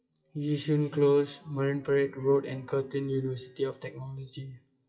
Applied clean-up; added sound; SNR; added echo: classical method WPE with log-MMSE.